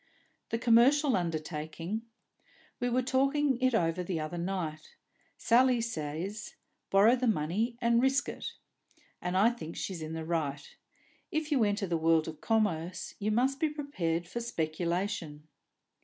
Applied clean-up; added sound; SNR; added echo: none; none; none; none.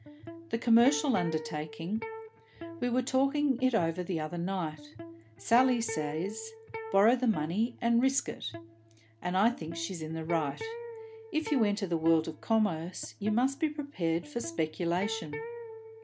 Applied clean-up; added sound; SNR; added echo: none; Electric guitar; 13 dB; none.